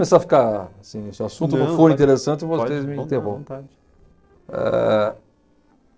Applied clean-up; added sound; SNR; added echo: neural separator model SepFormer DNS4.